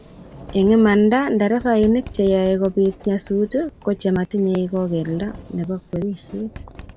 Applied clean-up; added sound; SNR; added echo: none; Sliding door; 20 dB; none.